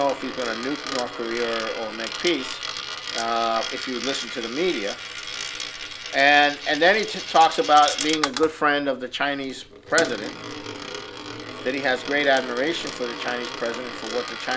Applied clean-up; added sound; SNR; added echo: none; Coin (dropping); 8 dB; none.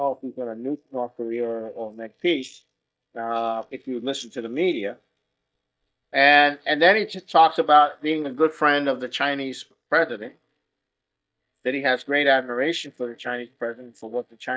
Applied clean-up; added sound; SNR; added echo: neural mask model DeepFilterNet 3.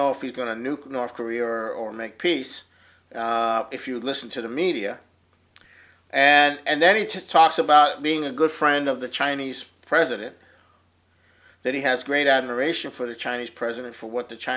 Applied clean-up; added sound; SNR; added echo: none; none; none; none.